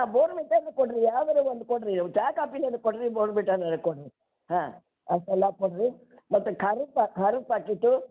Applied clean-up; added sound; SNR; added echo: none; none; none; none.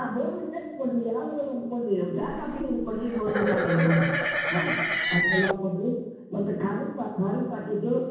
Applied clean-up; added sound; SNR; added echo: none; Livestock, farm animals, working animals; 0 dB; reverberation time 1.2 s.